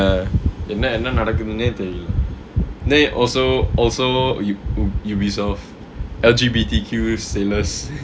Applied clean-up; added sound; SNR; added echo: none; none; none; none.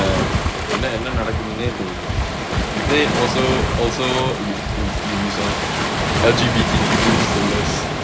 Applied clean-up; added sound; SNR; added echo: none; Waves, surf; -1 dB; none.